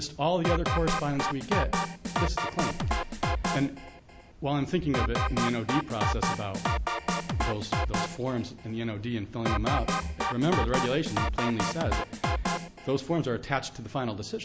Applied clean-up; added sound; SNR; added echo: none; Drum kit; -1 dB; none.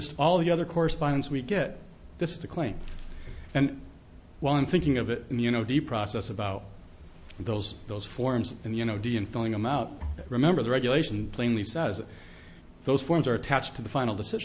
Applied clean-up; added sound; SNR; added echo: none; none; none; none.